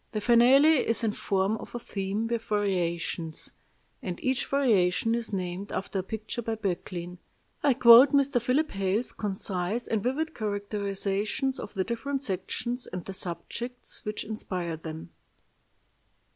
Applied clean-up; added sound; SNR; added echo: none; none; none; none.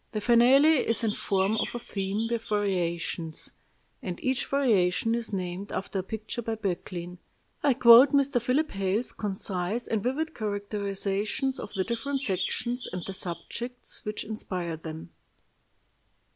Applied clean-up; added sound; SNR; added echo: none; Chirp, tweet; 13 dB; none.